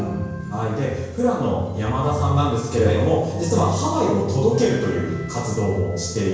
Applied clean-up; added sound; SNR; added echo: none; none; none; reverberation time 1.0 s.